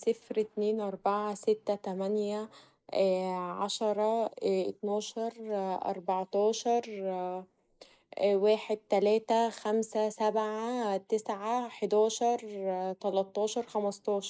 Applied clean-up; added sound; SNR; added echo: neural mask model Resemble Enhance denoiser.